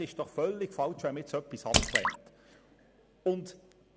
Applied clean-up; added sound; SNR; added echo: none; Drip / Splash, splatter; -4 dB; none.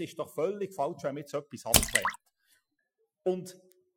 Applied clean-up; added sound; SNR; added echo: classical method Wiener filter.